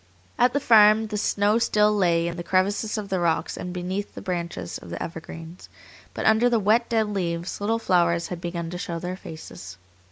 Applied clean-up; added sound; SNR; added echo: none; none; none; none.